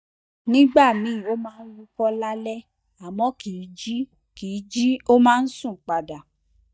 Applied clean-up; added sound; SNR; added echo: neural mask model DeepFilterNet 3.